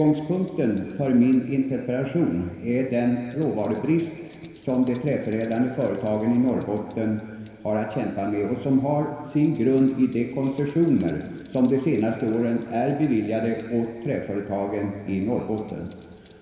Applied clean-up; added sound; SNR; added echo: none; Bell; 2 dB; reverberation time 2.2 s.